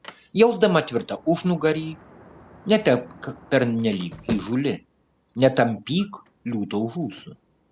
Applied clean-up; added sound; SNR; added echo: none; Sliding door; 18 dB; none.